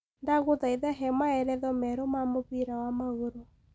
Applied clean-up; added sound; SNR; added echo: none; none; none; none.